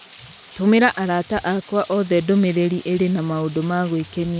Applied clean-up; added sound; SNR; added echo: none; Rain; 19 dB; none.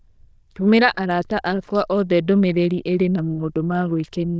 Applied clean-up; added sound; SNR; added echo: neural diffusion model UNIVERSE++.